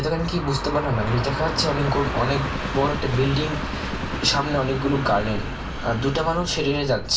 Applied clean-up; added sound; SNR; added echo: none; Train; 5 dB; reverberation time 0.2 s.